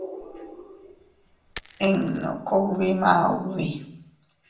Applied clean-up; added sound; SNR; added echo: none; Coin (dropping); 20 dB; reverberation time 0.6 s.